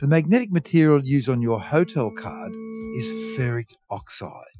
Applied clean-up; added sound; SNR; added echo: classical method Wiener filter.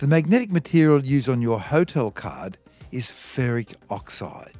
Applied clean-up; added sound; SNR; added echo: none; none; none; none.